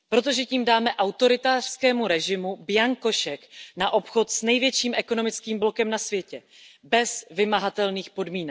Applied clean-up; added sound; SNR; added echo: none; none; none; none.